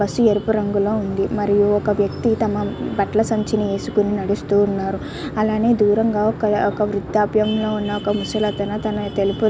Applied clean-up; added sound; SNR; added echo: none; none; none; none.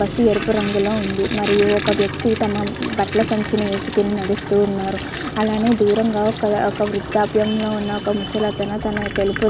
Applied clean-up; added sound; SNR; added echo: none; Toilet flush; 11 dB; none.